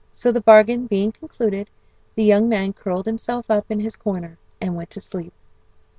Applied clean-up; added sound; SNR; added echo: none; none; none; none.